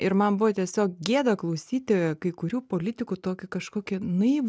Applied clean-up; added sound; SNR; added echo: none; none; none; none.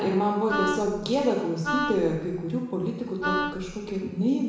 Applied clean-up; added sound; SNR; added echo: none; Wind instrument, woodwind instrument; 5 dB; reverberation time 1.0 s.